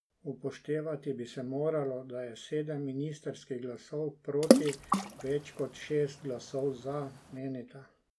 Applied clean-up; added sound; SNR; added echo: none; Water / Splash, splatter; -4 dB; none.